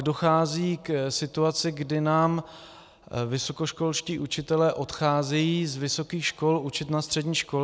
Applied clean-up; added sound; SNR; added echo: none; none; none; none.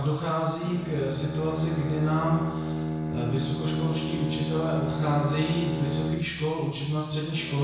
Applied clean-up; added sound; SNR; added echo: none; Bowed string instrument; 3 dB; reverberation time 1.0 s.